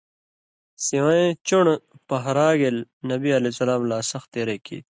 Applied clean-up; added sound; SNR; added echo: none; none; none; none.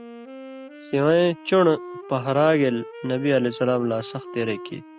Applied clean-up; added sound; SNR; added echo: none; Wind instrument, woodwind instrument; 16 dB; none.